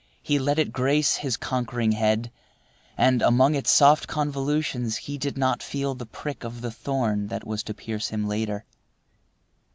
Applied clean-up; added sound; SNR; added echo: none; none; none; none.